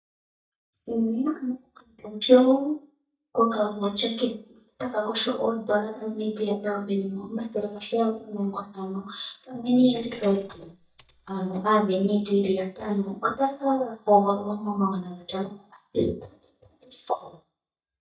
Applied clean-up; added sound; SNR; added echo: neural mask model DeepFilterNet 3.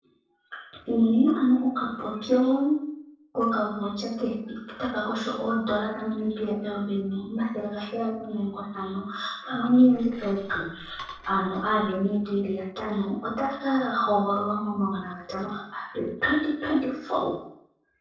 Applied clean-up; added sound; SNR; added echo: neural separator model SepFormer DNS4.